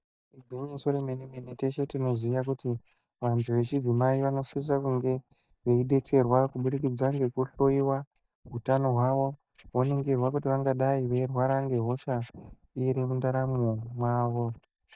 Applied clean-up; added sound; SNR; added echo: neural mask model DeepFilterNet 3.